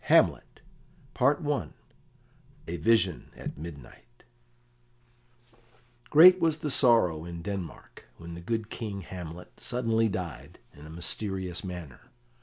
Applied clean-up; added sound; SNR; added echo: none; none; none; none.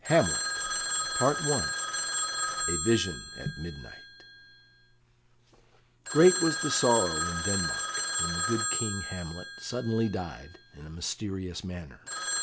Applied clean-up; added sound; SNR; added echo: none; Telephone; 2 dB; none.